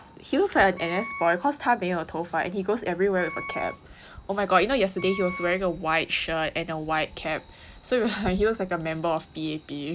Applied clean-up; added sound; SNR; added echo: none; Wind instrument, woodwind instrument; 13 dB; none.